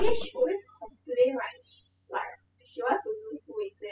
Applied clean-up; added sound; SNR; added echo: classical method spectral subtraction.